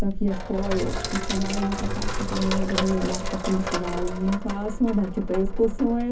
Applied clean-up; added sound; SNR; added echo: none; Sink (filling or washing); 2 dB; reverberation time 0.3 s.